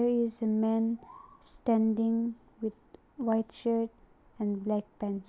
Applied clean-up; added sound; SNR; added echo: none; none; none; none.